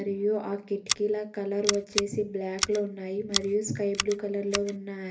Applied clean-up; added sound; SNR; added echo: none; Scissors; 6 dB; reverberation time 0.3 s.